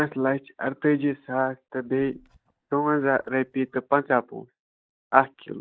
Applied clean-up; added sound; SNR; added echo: neural mask model DeepFilterNet 3.